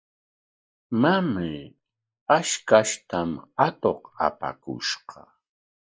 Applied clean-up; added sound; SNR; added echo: neural mask model Resemble Enhance denoiser.